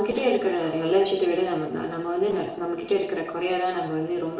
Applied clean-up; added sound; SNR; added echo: neural separator model SepFormer DNS4.